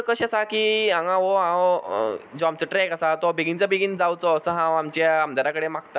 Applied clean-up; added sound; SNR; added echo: none; none; none; none.